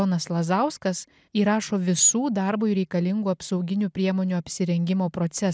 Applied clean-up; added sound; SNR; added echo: none; none; none; none.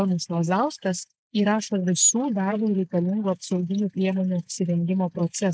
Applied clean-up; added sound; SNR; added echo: neural mask model Resemble Enhance denoiser.